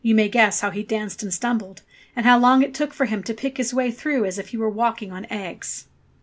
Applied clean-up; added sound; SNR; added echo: none; none; none; none.